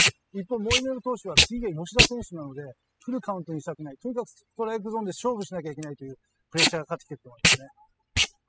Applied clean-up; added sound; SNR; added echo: classical method spectral subtraction.